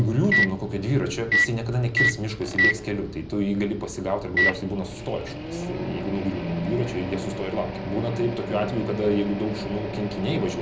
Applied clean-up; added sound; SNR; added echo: none; Microwave oven; 2 dB; reverberation time 0.4 s.